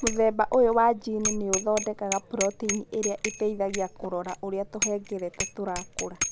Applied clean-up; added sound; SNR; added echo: none; Bicycle bell; 7 dB; none.